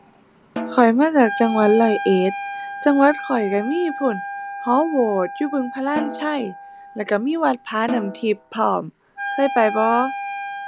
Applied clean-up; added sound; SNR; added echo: none; Wind instrument, woodwind instrument + Snare drum; 10 dB; none.